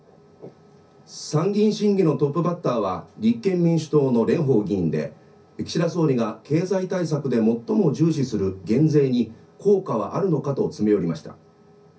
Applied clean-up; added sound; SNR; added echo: none; none; none; reverberation time 0.3 s.